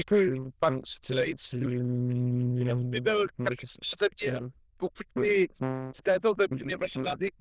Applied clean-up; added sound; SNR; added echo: neural diffusion model UNIVERSE++.